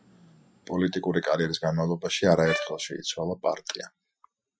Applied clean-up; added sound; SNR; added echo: classical method Wiener filter.